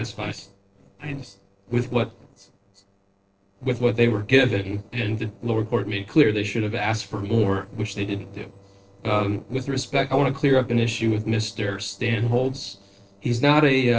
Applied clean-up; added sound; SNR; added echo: neural separator model SepFormer DNS4.